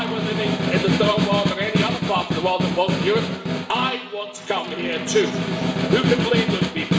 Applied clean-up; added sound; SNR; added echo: none; Snare drum; -1 dB; reverberation time 1.9 s.